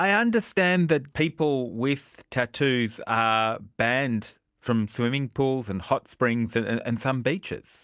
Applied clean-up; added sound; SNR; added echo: none; none; none; none.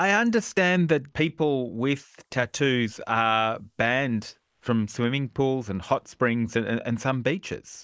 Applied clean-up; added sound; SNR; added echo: neural mask model Resemble Enhance denoiser.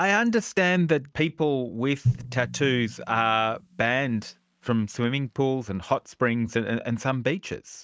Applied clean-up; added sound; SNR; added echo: neural mask model RNNoise.